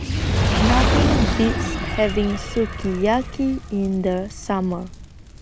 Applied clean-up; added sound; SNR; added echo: none; Fire; -1 dB; none.